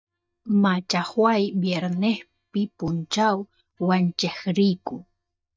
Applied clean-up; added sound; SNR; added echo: neural mask model DeepFilterNet 3.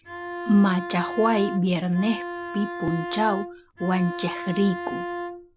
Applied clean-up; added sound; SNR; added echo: none; Bowed string instrument; 8 dB; none.